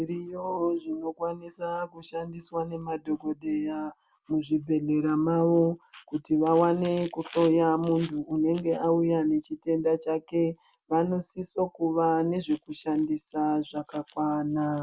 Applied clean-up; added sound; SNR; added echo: none; none; none; none.